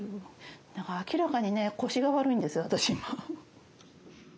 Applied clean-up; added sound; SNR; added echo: none; none; none; none.